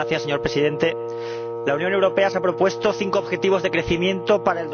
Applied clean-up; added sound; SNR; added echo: none; Wind instrument, woodwind instrument; 7 dB; none.